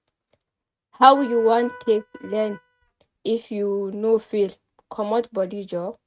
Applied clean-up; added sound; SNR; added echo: neural mask model RNNoise.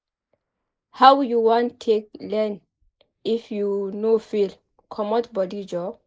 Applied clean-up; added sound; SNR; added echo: neural mask model Resemble Enhance denoiser.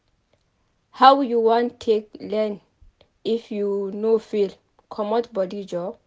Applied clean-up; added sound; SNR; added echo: none; none; none; none.